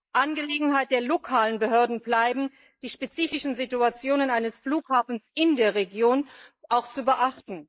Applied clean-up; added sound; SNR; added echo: neural mask model Resemble Enhance denoiser.